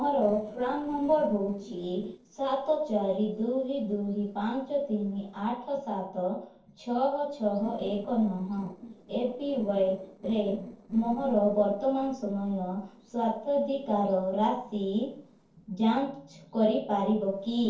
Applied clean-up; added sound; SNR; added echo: neural separator model SepFormer DNS4.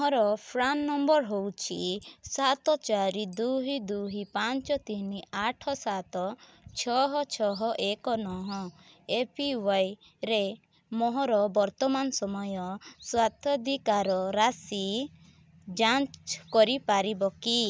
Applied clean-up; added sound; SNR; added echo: none; none; none; none.